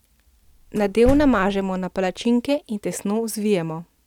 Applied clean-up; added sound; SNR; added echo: none; Slam; 9 dB; none.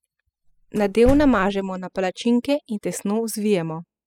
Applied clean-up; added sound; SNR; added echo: classical method spectral subtraction.